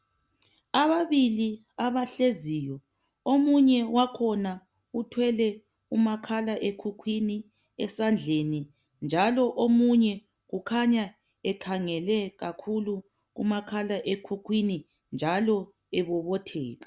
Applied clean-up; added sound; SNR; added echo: none; none; none; none.